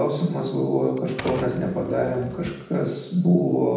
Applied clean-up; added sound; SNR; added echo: none; Typewriter; 16 dB; reverberation time 0.8 s.